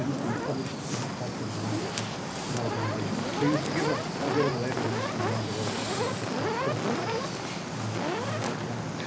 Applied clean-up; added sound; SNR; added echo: none; Fire; -3 dB; reverberation time 0.3 s.